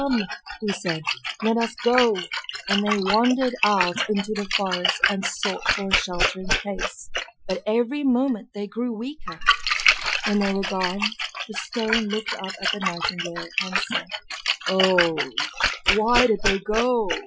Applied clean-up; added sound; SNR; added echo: classical method Wiener filter.